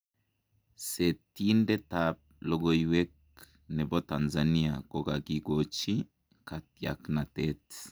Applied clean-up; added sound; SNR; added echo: none; none; none; none.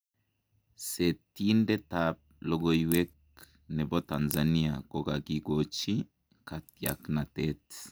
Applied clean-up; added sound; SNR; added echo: none; Crack / Crackle; 12 dB; none.